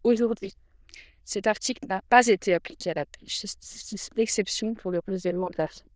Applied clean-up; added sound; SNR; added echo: neural diffusion model UNIVERSE++.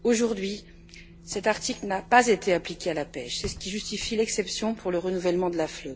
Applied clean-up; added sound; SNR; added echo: none; Bus / Engine; 19 dB; none.